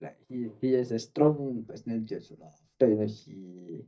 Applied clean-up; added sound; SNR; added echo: neural mask model DeepFilterNet 3.